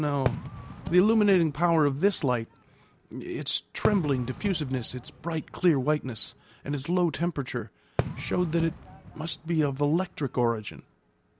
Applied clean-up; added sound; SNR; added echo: none; Fireworks; 11 dB; none.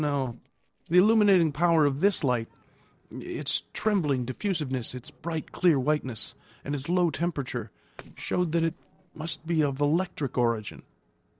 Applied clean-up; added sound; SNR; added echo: neural separator model SepFormer DNS4.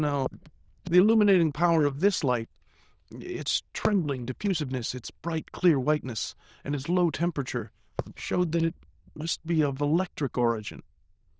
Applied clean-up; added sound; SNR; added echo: neural diffusion model UNIVERSE++.